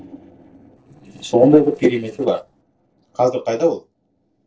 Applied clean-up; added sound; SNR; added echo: neural separator model SepFormer DNS4.